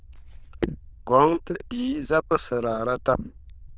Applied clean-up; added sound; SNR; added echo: neural diffusion model UNIVERSE++.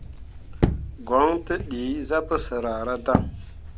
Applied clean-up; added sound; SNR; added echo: none; Walk, footsteps; 3 dB; none.